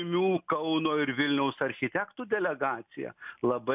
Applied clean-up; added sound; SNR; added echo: none; none; none; none.